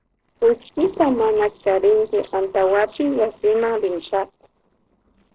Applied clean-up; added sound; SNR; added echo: neural separator model SepFormer DNS4.